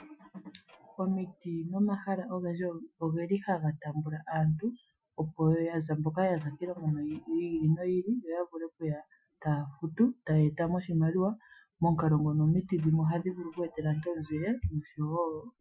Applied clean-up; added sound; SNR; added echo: classical method Wiener filter.